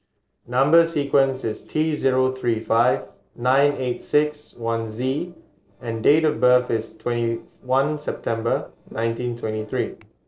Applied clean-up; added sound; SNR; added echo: neural separator model SepFormer DNS4.